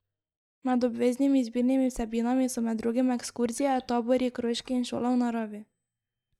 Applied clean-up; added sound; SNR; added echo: neural mask model DeepFilterNet 3.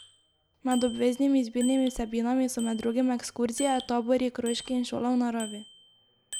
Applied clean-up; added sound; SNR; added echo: none; Bicycle bell; 17 dB; none.